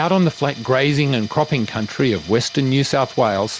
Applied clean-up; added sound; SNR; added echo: none; Tools; 20 dB; none.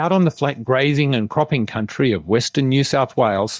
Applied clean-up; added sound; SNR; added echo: neural mask model DeepFilterNet 3.